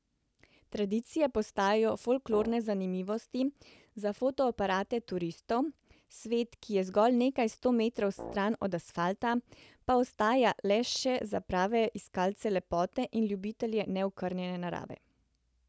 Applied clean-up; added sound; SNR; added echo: none; Brass instrument; 16 dB; none.